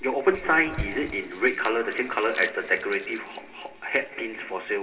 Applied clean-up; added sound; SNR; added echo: none; Crumpling, crinkling / Crushing; 15 dB; reverberation time 2.2 s.